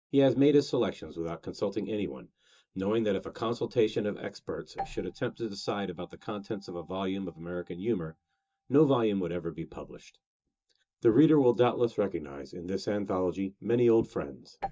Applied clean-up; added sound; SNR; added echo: neural mask model DeepFilterNet 3.